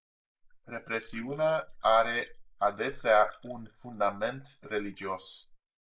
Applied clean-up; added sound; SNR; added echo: neural mask model Resemble Enhance denoiser.